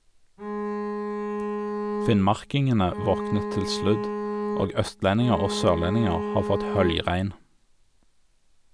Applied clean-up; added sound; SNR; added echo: none; Bowed string instrument; 4 dB; none.